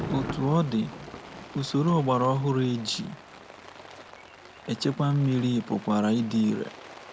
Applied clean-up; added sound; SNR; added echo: none; Thunder + Rain; 14 dB; none.